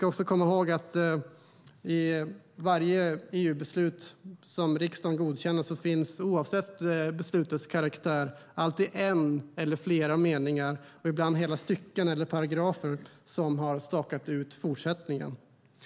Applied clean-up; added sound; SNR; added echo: none; none; none; none.